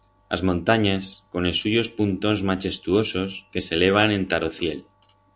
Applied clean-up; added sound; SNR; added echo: none; none; none; none.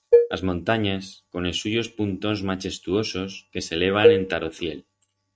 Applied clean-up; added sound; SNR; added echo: neural mask model RNNoise.